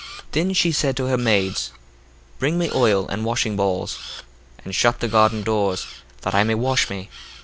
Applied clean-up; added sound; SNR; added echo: none; Camera; 19 dB; none.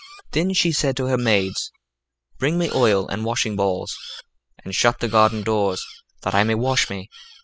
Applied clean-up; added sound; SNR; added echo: classical method spectral subtraction.